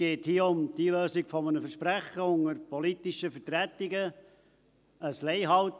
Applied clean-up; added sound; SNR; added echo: none; none; none; none.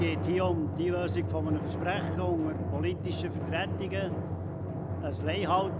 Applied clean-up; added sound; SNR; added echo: none; Drum; 0 dB; none.